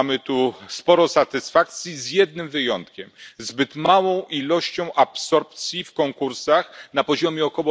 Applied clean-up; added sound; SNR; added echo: none; none; none; none.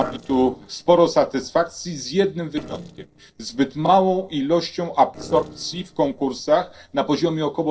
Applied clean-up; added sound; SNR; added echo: neural separator model SepFormer DNS4.